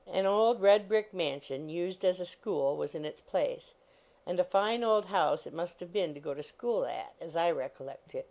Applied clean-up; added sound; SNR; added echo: none; none; none; none.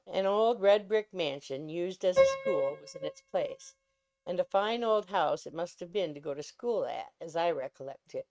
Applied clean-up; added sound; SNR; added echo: neural mask model RNNoise.